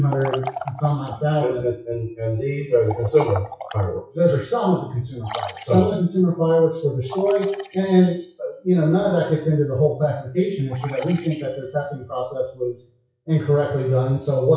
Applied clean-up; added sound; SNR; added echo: classical method WPE with log-MMSE.